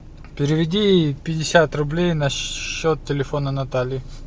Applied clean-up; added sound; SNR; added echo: none; none; none; none.